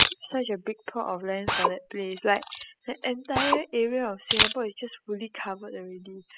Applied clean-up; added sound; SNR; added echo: classical method spectral subtraction.